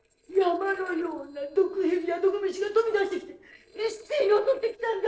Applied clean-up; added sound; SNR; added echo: neural separator model SepFormer DNS4.